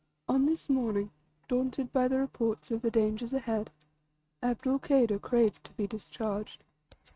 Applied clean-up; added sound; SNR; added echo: neural mask model RNNoise.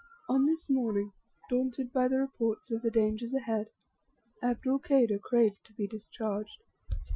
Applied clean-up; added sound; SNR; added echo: classical method Wiener filter.